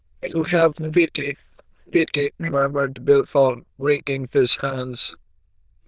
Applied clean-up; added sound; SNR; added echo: neural diffusion model UNIVERSE++.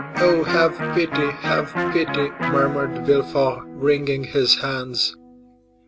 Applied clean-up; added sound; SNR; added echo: none; Electric guitar; 6 dB; none.